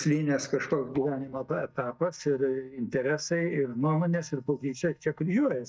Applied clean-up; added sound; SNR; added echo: neural mask model DeepFilterNet 3.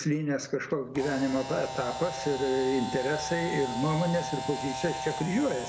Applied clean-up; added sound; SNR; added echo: none; Camera; 8 dB; none.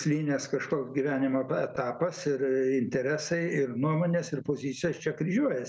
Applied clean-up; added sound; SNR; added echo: none; none; none; none.